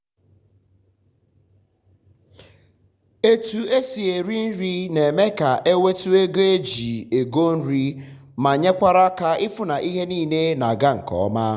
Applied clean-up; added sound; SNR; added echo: none; none; none; none.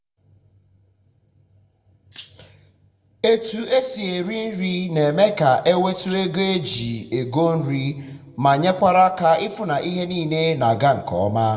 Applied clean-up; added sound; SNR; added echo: none; Rattle (instrument); 19 dB; reverberation time 0.9 s.